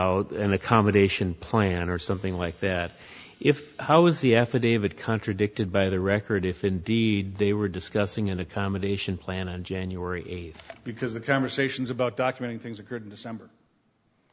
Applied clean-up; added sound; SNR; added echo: none; none; none; none.